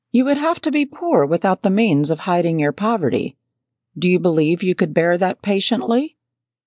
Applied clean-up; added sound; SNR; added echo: neural mask model Resemble Enhance denoiser.